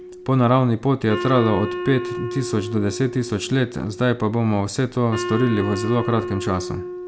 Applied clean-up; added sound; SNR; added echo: none; Wind instrument, woodwind instrument; 9 dB; none.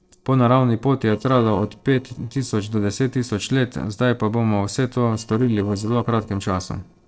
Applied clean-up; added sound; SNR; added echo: neural separator model SepFormer DNS4.